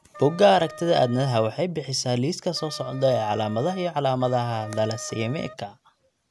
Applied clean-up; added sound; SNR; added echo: none; Wind instrument, woodwind instrument; 18 dB; none.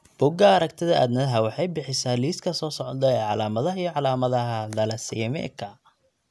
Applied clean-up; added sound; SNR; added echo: none; none; none; none.